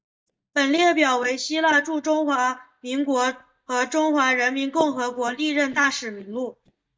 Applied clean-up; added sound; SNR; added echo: neural mask model DeepFilterNet 3.